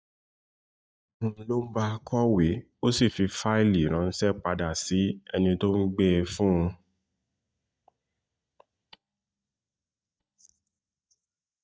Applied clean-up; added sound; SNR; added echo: neural mask model DeepFilterNet 3.